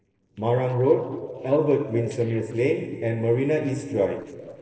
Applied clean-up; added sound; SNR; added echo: neural separator model SepFormer DNS4.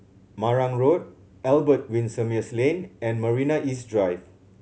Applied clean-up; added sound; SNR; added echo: none; none; none; none.